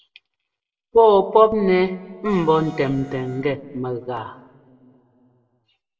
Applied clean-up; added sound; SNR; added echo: none; Wind instrument, woodwind instrument; 20 dB; reverberation time 1.3 s.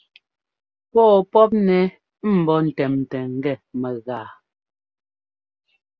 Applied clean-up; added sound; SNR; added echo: none; none; none; none.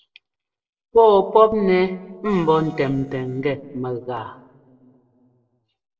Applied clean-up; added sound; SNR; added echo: neural separator model SepFormer DNS4.